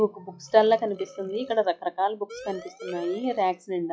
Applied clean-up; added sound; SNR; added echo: classical method log-MMSE.